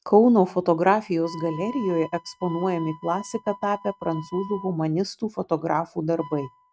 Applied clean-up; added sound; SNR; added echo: neural mask model RNNoise.